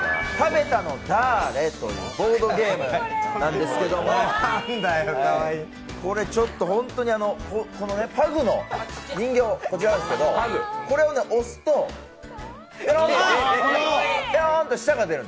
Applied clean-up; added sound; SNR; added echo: none; none; none; none.